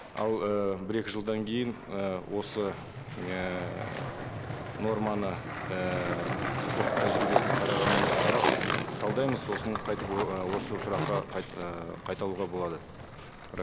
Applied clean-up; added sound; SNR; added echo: none; Skateboard; 0 dB; none.